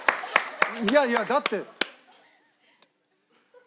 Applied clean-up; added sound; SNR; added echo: none; none; none; none.